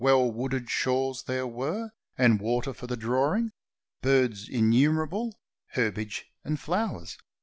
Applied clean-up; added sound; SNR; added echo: none; none; none; none.